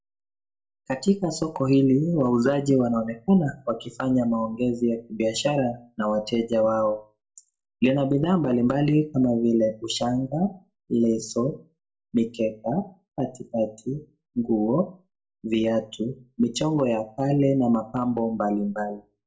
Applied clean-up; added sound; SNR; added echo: none; none; none; reverberation time 0.2 s.